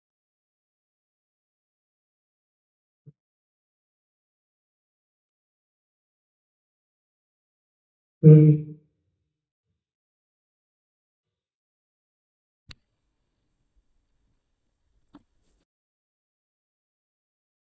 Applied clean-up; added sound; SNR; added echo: neural mask model DeepFilterNet 3.